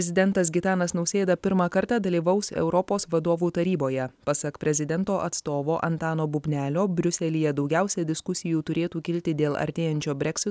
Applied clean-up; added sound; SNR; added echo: none; none; none; none.